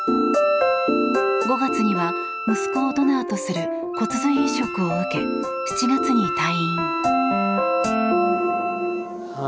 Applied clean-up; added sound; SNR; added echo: none; Wind instrument, woodwind instrument; 7 dB; none.